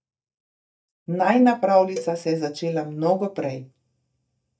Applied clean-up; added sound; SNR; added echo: neural mask model DeepFilterNet 3.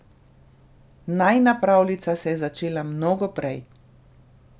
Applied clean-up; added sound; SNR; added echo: none; none; none; none.